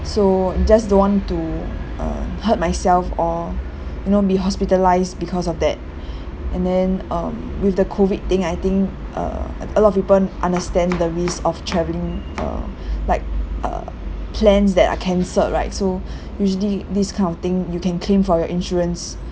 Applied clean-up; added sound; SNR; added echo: none; Domestic sounds, home sounds; 17 dB; none.